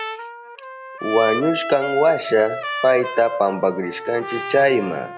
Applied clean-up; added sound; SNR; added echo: none; Trumpet; 9 dB; none.